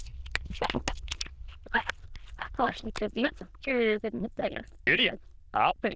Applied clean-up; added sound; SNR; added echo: neural diffusion model UNIVERSE++.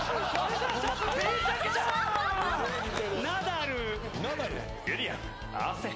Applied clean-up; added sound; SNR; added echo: none; none; none; none.